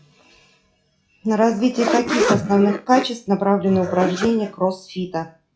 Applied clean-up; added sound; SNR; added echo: classical method log-MMSE.